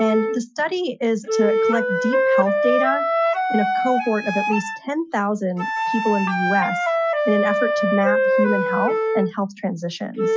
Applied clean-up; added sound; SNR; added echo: classical method Wiener filter.